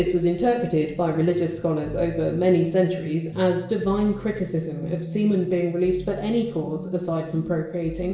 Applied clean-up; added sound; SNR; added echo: none; none; none; reverberation time 0.7 s.